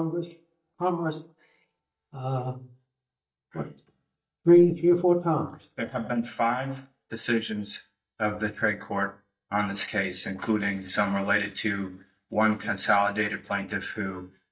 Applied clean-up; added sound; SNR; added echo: neural mask model DeepFilterNet 3.